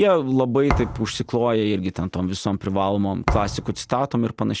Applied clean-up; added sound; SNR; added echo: none; Thump, thud; 7 dB; none.